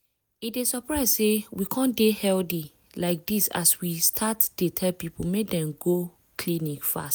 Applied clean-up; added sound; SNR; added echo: none; none; none; none.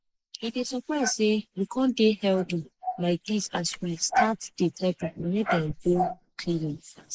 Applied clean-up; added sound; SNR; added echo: neural mask model Resemble Enhance denoiser.